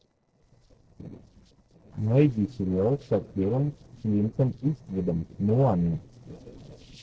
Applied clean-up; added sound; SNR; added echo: neural separator model SepFormer DNS4.